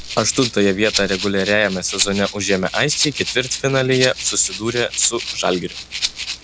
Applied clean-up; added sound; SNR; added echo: none; Rattle (instrument); 8 dB; none.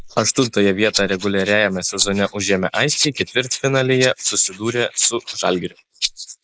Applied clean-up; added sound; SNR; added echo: neural mask model Resemble Enhance denoiser.